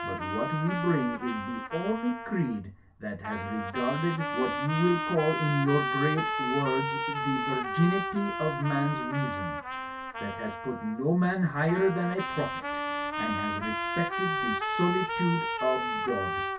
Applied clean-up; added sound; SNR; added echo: none; Trumpet; 3 dB; reverberation time 0.2 s.